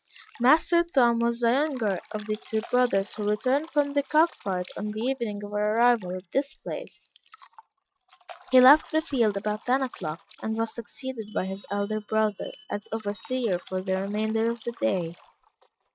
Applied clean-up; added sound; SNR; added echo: neural mask model RNNoise.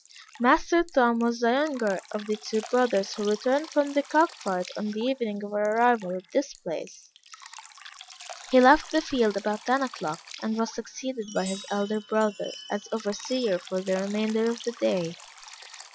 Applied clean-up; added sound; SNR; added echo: none; Chime + Drip; 18 dB; none.